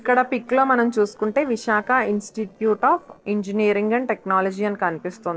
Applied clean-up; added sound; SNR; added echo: neural separator model SepFormer DNS4.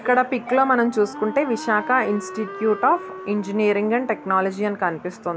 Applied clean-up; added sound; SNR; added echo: none; Wind instrument, woodwind instrument; 15 dB; none.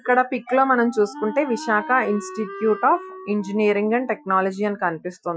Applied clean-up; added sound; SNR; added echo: classical method Wiener filter.